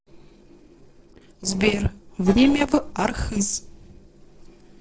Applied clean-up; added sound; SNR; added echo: neural separator model SepFormer DNS4.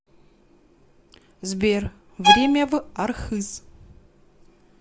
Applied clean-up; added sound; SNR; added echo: none; Bowed string instrument; -4 dB; none.